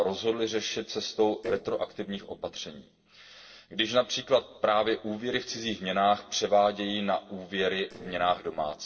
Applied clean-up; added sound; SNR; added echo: neural separator model SepFormer DNS4.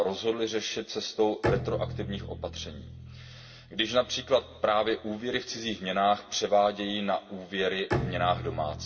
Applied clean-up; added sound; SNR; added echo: none; Bowed string instrument; 9 dB; reverberation time 3.0 s.